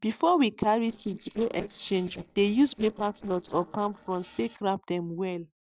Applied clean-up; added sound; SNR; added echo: neural separator model SepFormer DNS4.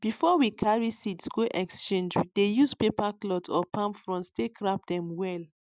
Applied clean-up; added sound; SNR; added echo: none; none; none; none.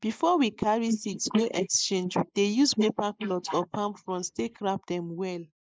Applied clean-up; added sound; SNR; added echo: neural mask model Resemble Enhance denoiser.